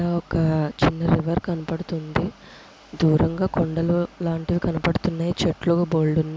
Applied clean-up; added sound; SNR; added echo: none; none; none; none.